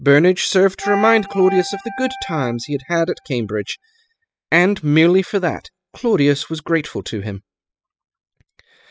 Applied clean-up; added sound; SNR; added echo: classical method spectral subtraction.